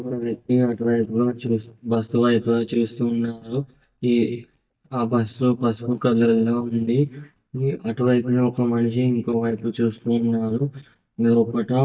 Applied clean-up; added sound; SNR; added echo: neural mask model DeepFilterNet 3.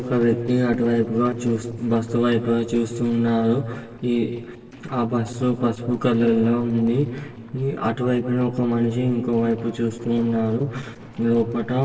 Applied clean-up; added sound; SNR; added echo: neural separator model SepFormer DNS4.